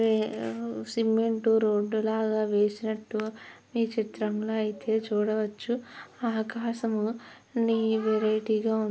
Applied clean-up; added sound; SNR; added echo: none; none; none; none.